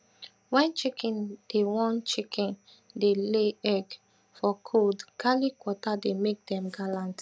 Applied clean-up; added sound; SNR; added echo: none; none; none; none.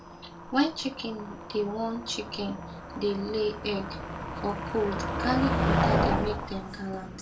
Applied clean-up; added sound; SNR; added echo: none; Motor vehicle (road); 0 dB; reverberation time 0.2 s.